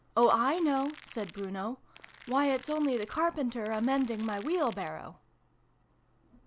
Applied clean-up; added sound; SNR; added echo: none; Crackle; 19 dB; none.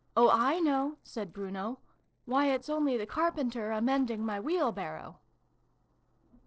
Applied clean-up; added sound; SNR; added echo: neural separator model SepFormer DNS4.